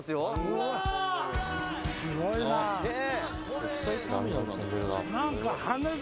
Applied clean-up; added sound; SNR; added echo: none; Bowed string instrument; 11 dB; none.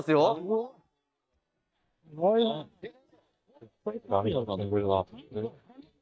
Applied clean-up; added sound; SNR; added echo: neural mask model DeepFilterNet 3.